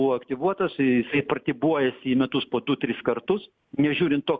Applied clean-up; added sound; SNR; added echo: none; none; none; none.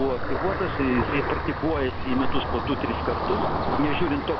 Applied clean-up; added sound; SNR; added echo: none; Ocean; -1 dB; none.